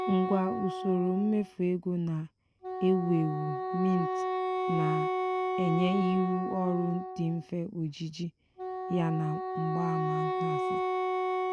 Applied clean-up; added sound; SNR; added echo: none; Wind instrument, woodwind instrument; 2 dB; none.